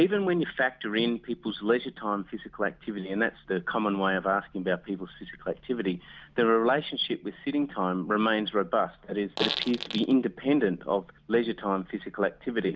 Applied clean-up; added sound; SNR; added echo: none; Fart; 6 dB; none.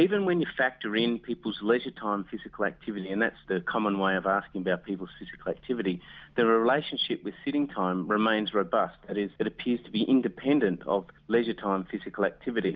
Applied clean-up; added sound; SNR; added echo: none; none; none; none.